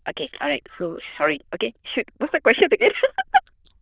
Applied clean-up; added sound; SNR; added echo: neural diffusion model UNIVERSE++.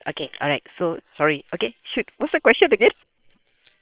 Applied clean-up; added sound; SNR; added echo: neural separator model SepFormer WHAM!.